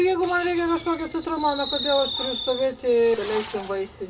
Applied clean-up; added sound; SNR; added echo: none; Fireworks; 3 dB; reverberation time 0.2 s.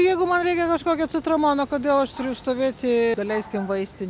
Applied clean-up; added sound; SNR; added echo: none; none; none; none.